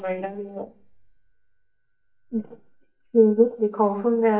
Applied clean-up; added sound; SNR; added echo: neural mask model DeepFilterNet 3.